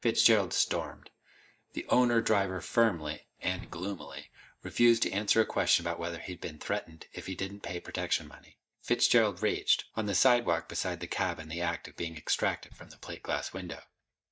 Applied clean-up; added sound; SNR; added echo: neural mask model DeepFilterNet 3.